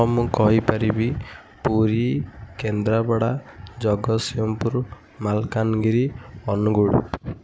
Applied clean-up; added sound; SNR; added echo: none; none; none; none.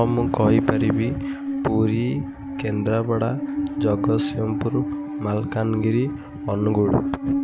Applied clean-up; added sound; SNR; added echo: none; Musical instrument; 4 dB; none.